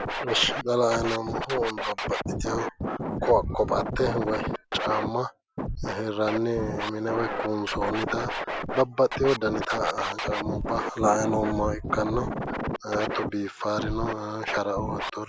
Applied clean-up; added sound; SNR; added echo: none; Scratching (performance technique); 4 dB; none.